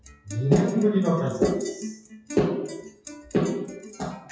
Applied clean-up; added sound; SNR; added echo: classical method WPE with log-MMSE.